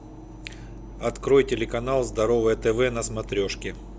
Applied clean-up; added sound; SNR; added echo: none; none; none; none.